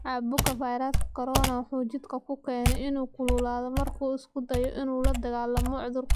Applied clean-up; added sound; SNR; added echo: classical method log-MMSE.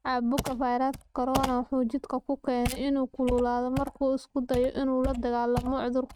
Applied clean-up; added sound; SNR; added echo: neural mask model RNNoise.